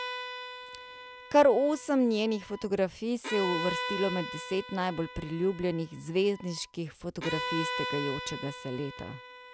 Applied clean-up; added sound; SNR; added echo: none; Bowed string instrument; 9 dB; none.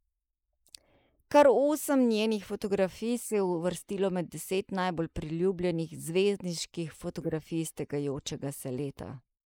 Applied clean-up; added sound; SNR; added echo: neural mask model Resemble Enhance denoiser.